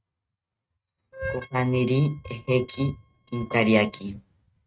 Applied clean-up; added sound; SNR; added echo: neural mask model RNNoise.